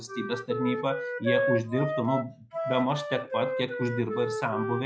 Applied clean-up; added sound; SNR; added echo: classical method log-MMSE.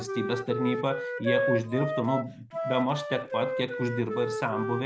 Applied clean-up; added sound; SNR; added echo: none; Wind instrument, woodwind instrument; 2 dB; none.